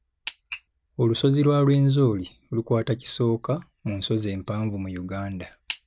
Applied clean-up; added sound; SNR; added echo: none; none; none; none.